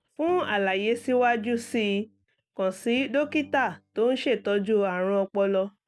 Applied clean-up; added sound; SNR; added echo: neural mask model DeepFilterNet 3.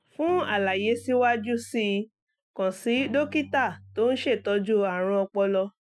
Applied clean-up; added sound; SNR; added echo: classical method Wiener filter.